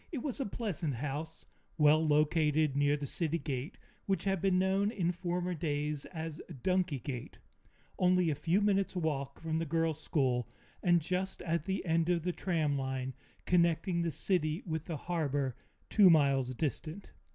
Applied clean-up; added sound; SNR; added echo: none; none; none; none.